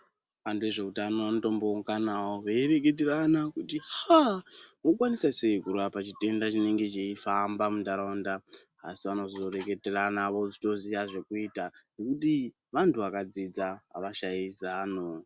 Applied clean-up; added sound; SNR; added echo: none; none; none; none.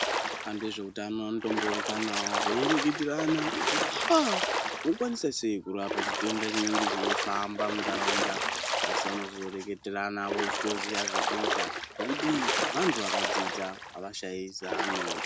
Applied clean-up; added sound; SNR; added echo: none; Splash, splatter; -1 dB; none.